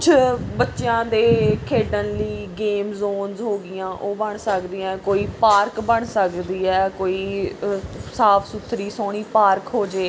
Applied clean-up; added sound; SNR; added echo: none; none; none; none.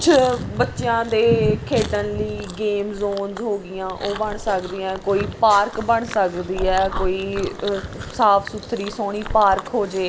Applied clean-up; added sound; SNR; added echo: none; Chewing, mastication; 13 dB; none.